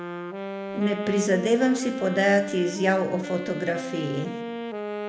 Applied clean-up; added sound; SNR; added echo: none; Wind instrument, woodwind instrument; 8 dB; reverberation time 0.7 s.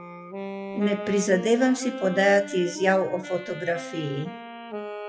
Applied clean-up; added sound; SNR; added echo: classical method WPE with log-MMSE.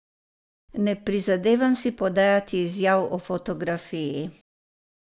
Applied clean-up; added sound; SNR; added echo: none; none; none; none.